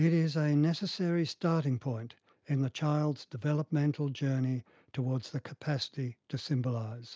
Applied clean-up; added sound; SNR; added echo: none; none; none; none.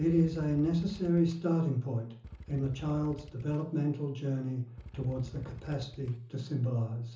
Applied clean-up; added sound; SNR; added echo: none; Motorcycle / Engine; 18 dB; reverberation time 0.8 s.